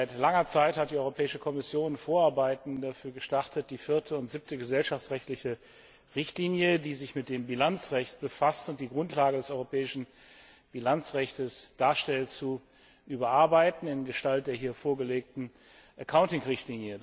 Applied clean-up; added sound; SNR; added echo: none; none; none; none.